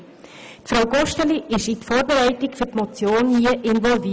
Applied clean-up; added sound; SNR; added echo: none; none; none; none.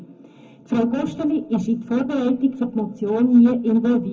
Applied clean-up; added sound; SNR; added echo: none; none; none; reverberation time 0.3 s.